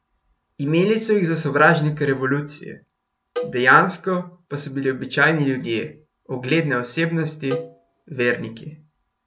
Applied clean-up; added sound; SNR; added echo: none; Cowbell; 13 dB; none.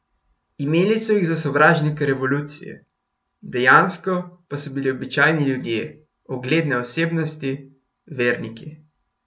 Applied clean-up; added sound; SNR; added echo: none; none; none; none.